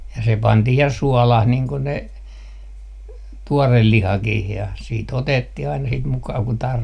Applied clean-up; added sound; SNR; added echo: none; none; none; none.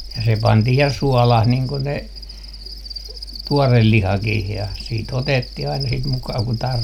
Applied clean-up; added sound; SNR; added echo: none; Cricket; 16 dB; none.